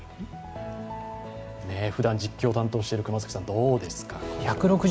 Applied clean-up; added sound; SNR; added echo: none; none; none; none.